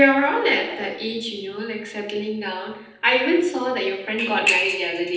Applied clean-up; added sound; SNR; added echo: neural separator model SepFormer DNS4.